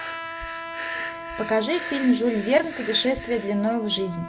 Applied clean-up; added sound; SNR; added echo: none; Trumpet + Breathing; 9 dB; none.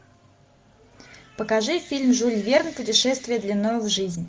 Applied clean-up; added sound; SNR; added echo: none; none; none; none.